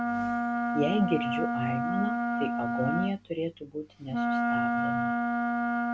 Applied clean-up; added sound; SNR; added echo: none; Wind instrument, woodwind instrument; -4 dB; none.